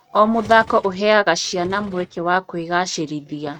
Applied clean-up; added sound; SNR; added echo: neural mask model RNNoise.